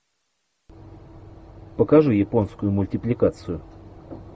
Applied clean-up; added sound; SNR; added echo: none; none; none; none.